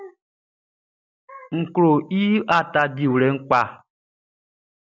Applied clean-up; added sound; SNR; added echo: none; none; none; none.